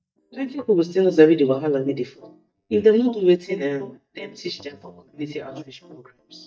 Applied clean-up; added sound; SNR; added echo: neural mask model DeepFilterNet 3.